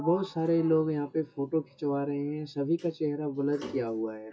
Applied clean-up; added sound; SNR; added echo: classical method WPE with log-MMSE.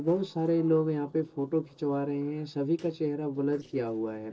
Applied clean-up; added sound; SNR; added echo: neural separator model SepFormer DNS4.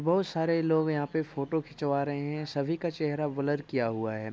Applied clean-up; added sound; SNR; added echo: none; none; none; none.